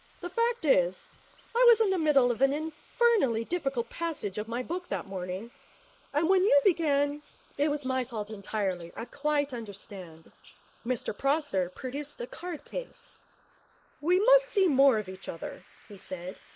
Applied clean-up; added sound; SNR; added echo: neural mask model Resemble Enhance denoiser.